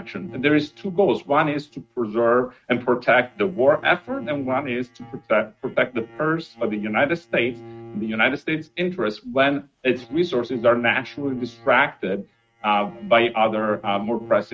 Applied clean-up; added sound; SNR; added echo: neural mask model RNNoise.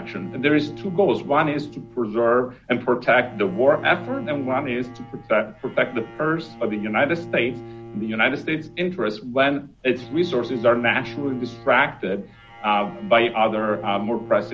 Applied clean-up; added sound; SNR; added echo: none; Bowed string instrument; 16 dB; none.